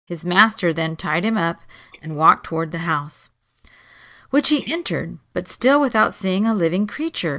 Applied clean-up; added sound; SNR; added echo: neural mask model DeepFilterNet 3.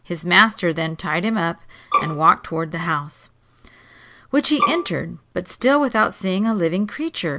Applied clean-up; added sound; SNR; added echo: none; Bowed string instrument; 3 dB; none.